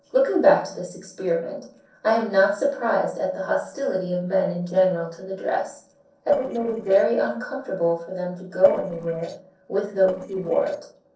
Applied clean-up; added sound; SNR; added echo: neural separator model SepFormer DNS4.